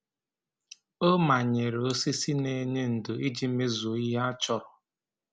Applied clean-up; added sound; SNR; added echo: none; none; none; none.